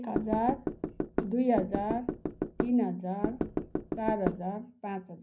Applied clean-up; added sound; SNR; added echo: none; Knock / Wood; 2 dB; reverberation time 0.4 s.